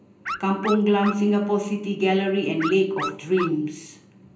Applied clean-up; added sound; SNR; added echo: none; Dog; 10 dB; reverberation time 0.5 s.